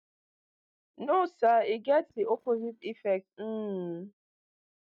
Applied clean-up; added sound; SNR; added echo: neural mask model DeepFilterNet 3.